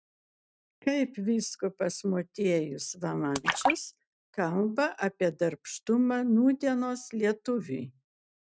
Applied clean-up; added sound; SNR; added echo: neural mask model RNNoise.